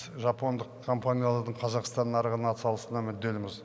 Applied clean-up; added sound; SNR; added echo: none; none; none; none.